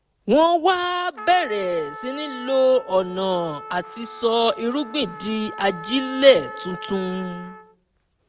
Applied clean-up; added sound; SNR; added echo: none; Trumpet; 15 dB; none.